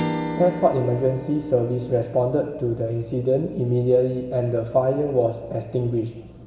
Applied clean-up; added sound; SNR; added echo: none; Strum; 12 dB; reverberation time 1.6 s.